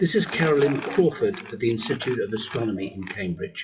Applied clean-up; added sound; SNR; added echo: classical method WPE with log-MMSE.